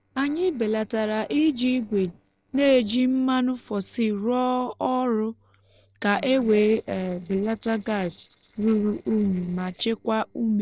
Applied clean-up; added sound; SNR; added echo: neural separator model SepFormer DNS4.